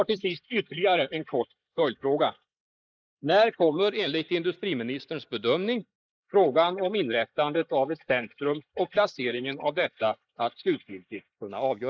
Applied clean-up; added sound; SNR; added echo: neural mask model Resemble Enhance denoiser.